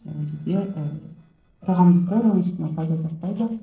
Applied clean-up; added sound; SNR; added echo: neural separator model SepFormer DNS4.